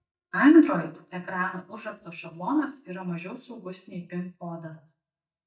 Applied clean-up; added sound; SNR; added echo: neural mask model DeepFilterNet 3.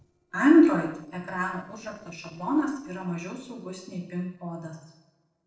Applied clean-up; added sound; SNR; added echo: neural separator model SepFormer DNS4.